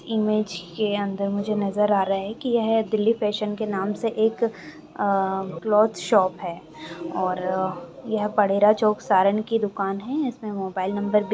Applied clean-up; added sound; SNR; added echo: none; none; none; none.